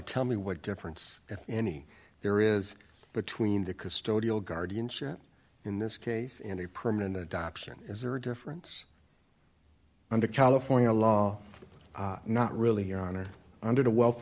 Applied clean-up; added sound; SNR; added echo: none; none; none; none.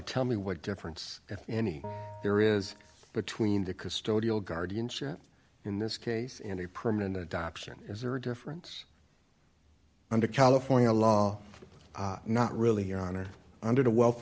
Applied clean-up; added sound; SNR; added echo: none; Bell; 17 dB; none.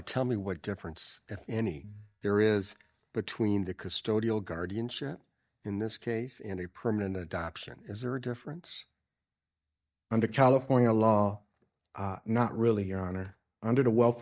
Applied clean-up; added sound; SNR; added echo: neural mask model DeepFilterNet 3.